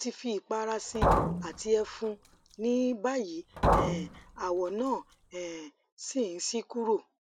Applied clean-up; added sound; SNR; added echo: none; Liquid; -1 dB; none.